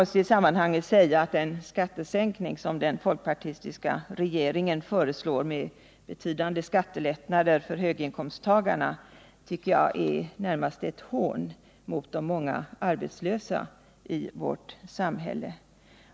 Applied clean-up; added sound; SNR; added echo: none; none; none; none.